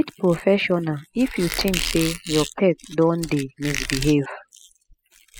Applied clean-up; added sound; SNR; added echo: classical method spectral subtraction.